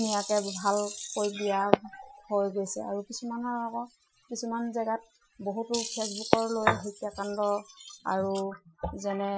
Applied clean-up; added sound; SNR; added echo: classical method Wiener filter.